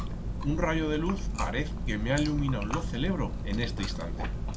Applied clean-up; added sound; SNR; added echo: none; Chewing, mastication; 1 dB; none.